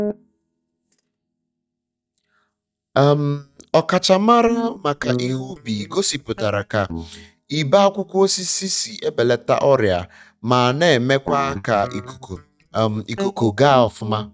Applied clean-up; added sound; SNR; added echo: neural mask model DeepFilterNet 3.